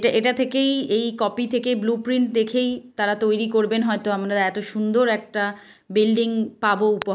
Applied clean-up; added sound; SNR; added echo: none; none; none; none.